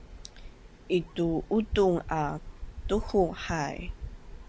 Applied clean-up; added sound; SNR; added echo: none; none; none; none.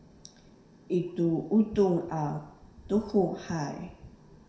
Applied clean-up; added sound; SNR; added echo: none; none; none; reverberation time 0.6 s.